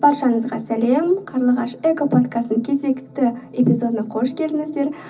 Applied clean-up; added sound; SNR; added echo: none; none; none; reverberation time 0.4 s.